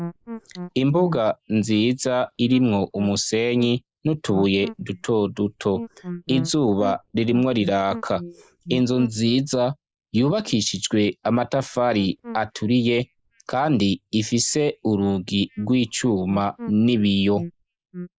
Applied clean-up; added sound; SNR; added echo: neural mask model Resemble Enhance denoiser.